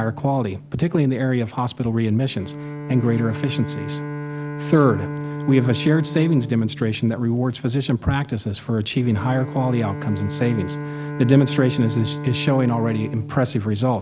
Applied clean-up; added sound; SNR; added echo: none; Bowed string instrument; 10 dB; none.